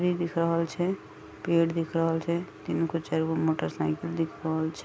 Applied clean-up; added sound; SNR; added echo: none; none; none; none.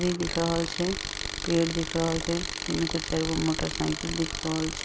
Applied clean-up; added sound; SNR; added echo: none; Tools; 5 dB; none.